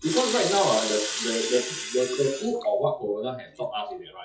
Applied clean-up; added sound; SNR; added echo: classical method WPE with log-MMSE.